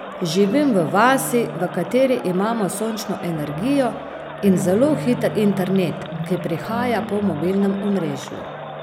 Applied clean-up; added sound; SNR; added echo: none; Guitar + Crowd; 10 dB; none.